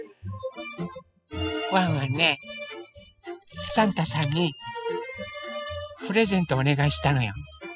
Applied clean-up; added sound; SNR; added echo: classical method spectral subtraction.